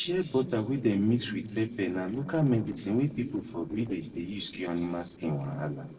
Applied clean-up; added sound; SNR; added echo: neural separator model SepFormer DNS4.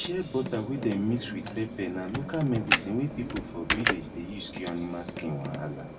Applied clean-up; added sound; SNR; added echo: none; Computer keyboard; 3 dB; reverberation time 2.4 s.